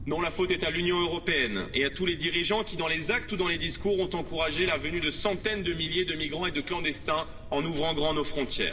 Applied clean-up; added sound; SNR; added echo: none; Thunder; 10 dB; reverberation time 2.7 s.